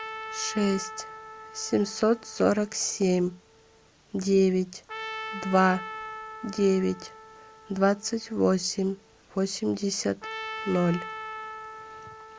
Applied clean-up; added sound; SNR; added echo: none; Trumpet; 13 dB; none.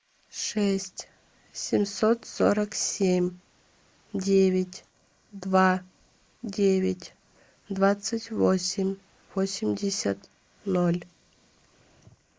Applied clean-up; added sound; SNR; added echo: neural mask model Resemble Enhance denoiser.